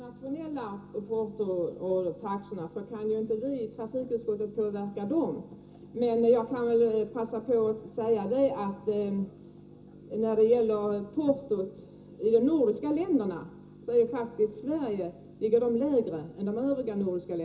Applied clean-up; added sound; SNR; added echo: none; none; none; reverberation time 0.2 s.